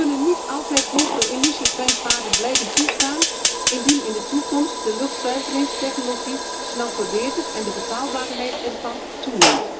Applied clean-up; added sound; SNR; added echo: none; Fire; -2 dB; reverberation time 0.2 s.